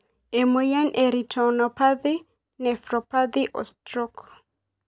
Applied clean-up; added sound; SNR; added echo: none; none; none; none.